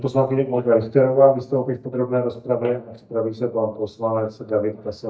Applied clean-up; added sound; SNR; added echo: neural mask model DeepFilterNet 3.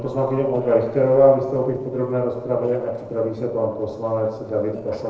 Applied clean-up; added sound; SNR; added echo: neural separator model SepFormer DNS4.